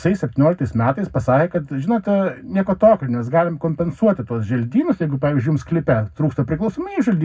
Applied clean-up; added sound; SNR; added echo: none; none; none; reverberation time 0.3 s.